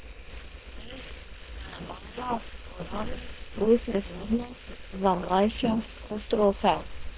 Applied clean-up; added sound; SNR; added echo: neural separator model SepFormer WHAM!.